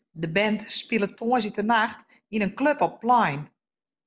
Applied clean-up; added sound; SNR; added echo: none; none; none; none.